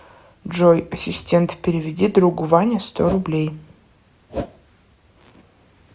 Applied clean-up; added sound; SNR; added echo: none; Whoosh, swoosh, swish; 9 dB; none.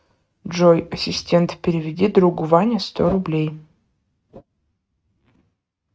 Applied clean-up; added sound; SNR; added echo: neural mask model RNNoise.